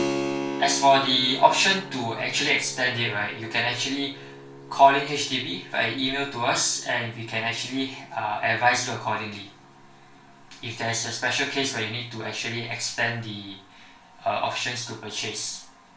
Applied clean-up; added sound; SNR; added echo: none; Keyboard (musical); 13 dB; reverberation time 0.3 s.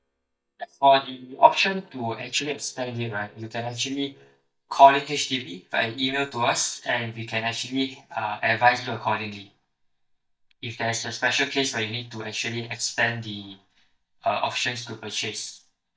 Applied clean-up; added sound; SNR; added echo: neural mask model DeepFilterNet 3.